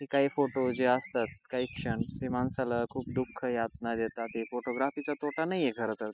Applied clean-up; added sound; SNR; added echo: classical method spectral subtraction.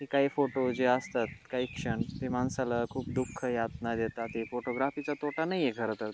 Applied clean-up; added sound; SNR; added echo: none; Bird; 19 dB; none.